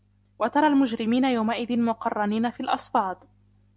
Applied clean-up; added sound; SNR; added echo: none; none; none; none.